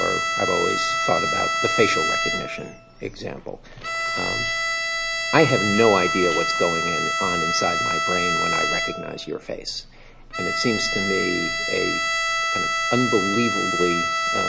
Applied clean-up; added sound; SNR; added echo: none; Bowed string instrument; -1 dB; none.